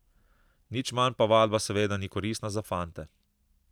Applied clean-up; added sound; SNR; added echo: none; none; none; none.